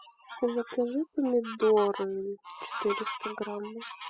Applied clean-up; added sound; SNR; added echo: classical method spectral subtraction.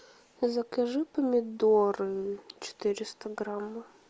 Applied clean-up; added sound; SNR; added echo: none; none; none; none.